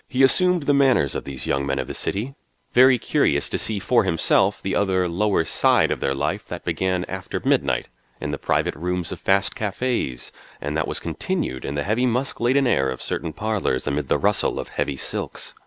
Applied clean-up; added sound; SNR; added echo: none; none; none; none.